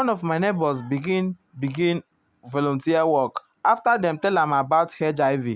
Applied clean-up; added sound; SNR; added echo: none; none; none; none.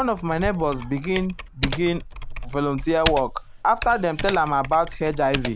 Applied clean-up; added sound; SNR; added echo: none; Typing; 8 dB; none.